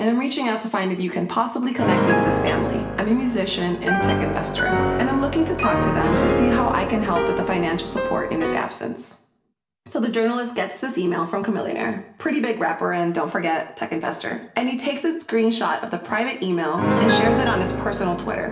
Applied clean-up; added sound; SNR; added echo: none; Piano; 2 dB; reverberation time 0.6 s.